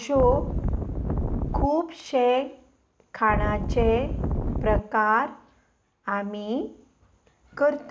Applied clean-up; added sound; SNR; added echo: none; Wind; -1 dB; none.